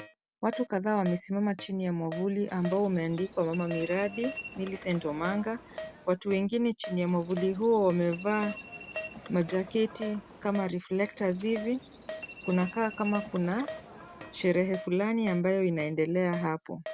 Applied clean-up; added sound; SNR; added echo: none; Keyboard (musical) + Subway, metro, underground; 14 dB; none.